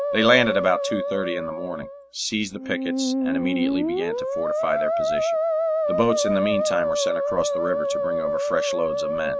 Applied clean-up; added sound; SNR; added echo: none; Musical instrument; -2 dB; none.